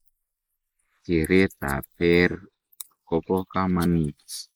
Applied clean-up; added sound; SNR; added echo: neural mask model Resemble Enhance denoiser.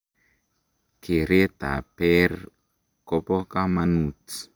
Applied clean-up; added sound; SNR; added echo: none; none; none; none.